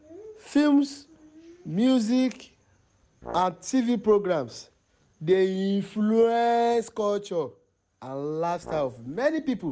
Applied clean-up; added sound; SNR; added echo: none; Brass instrument; 17 dB; none.